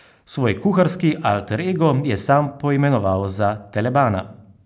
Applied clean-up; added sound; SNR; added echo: none; none; none; none.